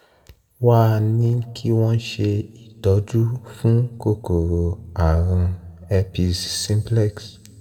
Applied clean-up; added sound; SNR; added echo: none; none; none; reverberation time 1.9 s.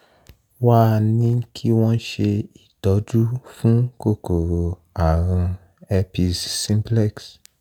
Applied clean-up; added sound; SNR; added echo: none; none; none; none.